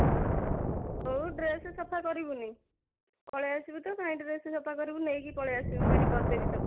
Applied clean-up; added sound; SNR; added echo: none; Thunder; -3 dB; none.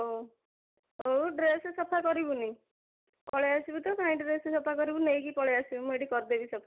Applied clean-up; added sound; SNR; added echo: none; none; none; none.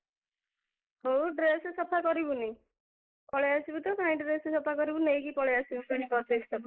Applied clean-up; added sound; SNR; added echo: neural mask model Resemble Enhance denoiser.